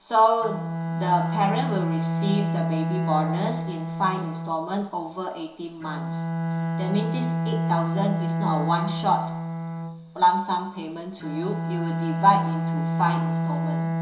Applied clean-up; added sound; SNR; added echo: none; Bowed string instrument; 1 dB; reverberation time 0.7 s.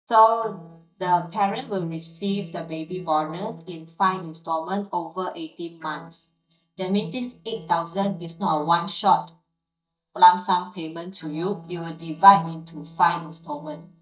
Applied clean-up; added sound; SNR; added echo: neural mask model DeepFilterNet 3.